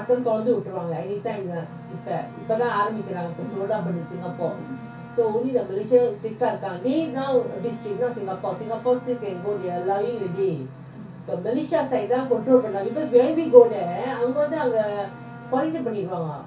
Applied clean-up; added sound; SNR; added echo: none; Bowed string instrument; 20 dB; reverberation time 0.3 s.